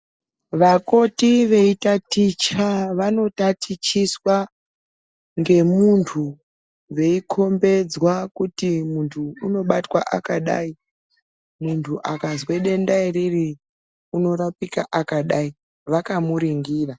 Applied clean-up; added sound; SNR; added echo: none; none; none; none.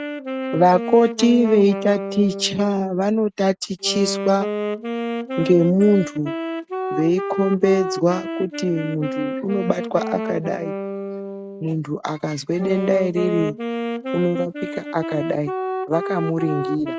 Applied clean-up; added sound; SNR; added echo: neural mask model RNNoise.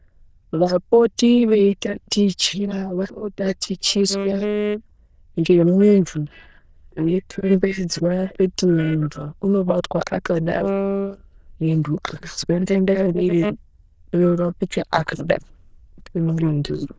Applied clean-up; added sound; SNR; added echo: neural diffusion model UNIVERSE++.